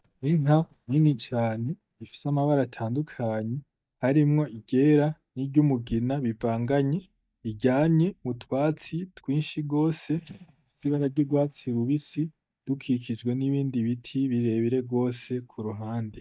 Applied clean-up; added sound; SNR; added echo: neural mask model DeepFilterNet 3.